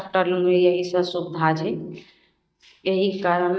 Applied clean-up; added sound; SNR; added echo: neural mask model DeepFilterNet 3.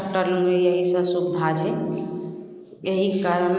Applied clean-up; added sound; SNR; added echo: neural mask model Resemble Enhance denoiser.